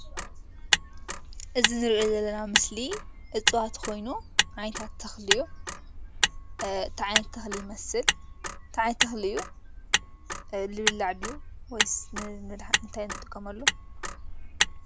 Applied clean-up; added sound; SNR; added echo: none; Motor vehicle (road); -2 dB; none.